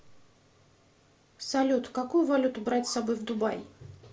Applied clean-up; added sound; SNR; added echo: none; none; none; none.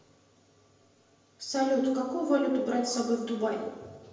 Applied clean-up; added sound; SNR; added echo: none; none; none; reverberation time 1.0 s.